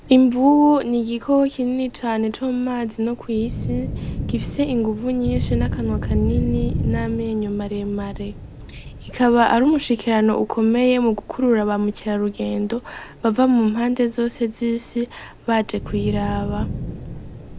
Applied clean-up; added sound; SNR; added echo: none; Thunder / Rain; 9 dB; none.